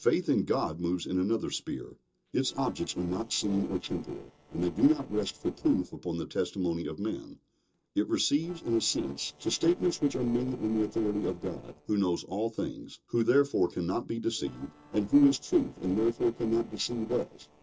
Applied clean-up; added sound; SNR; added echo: neural separator model SepFormer DNS4.